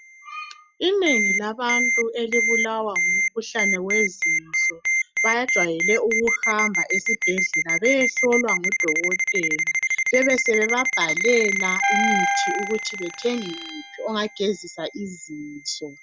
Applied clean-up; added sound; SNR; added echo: classical method log-MMSE.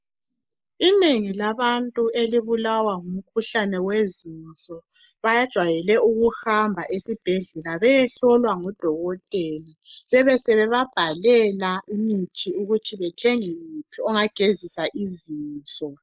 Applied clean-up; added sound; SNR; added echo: neural mask model Resemble Enhance denoiser.